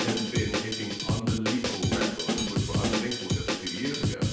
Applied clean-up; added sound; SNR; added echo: none; Drum kit; -5 dB; reverberation time 0.9 s.